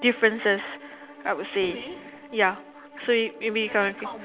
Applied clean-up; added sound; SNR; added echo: none; Bowed string instrument; 20 dB; none.